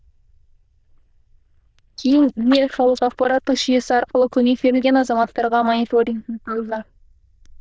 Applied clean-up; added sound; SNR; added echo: neural diffusion model UNIVERSE++.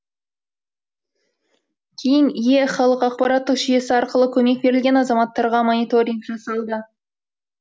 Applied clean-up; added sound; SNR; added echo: none; none; none; none.